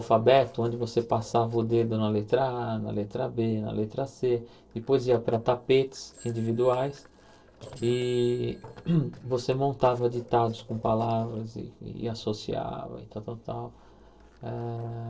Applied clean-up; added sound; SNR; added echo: neural separator model SepFormer DNS4.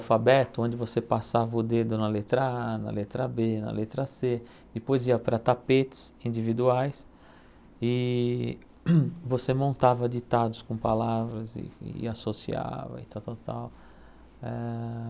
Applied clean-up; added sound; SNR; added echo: none; none; none; none.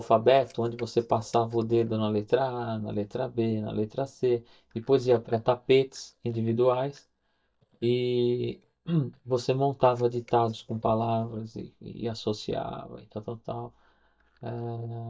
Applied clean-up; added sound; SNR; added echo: neural mask model DeepFilterNet 3.